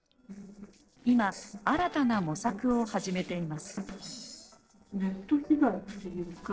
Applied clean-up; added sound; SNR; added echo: neural separator model SepFormer DNS4.